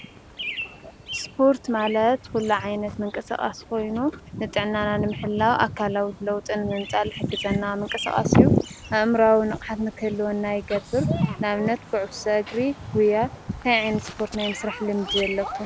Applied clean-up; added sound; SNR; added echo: none; Bird vocalization, bird call, bird song; 14 dB; none.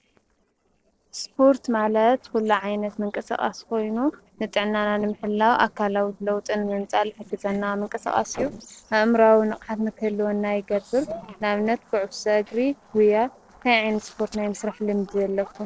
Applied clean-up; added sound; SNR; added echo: neural separator model SepFormer DNS4.